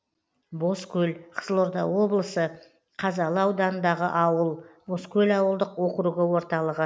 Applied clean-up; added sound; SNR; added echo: none; none; none; none.